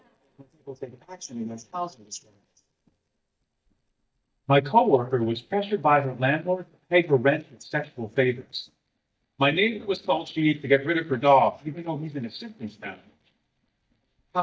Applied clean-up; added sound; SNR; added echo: neural mask model DeepFilterNet 3.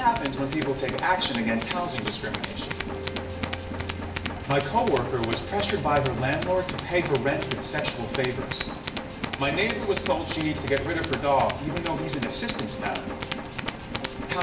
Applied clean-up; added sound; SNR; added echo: none; Tools; 3 dB; reverberation time 0.7 s.